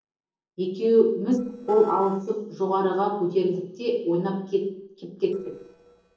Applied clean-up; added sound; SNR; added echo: neural separator model SepFormer DNS4.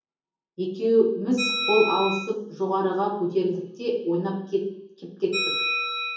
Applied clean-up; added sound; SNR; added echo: none; Bell; 6 dB; reverberation time 0.7 s.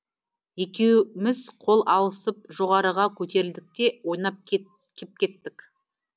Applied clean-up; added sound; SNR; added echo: none; none; none; none.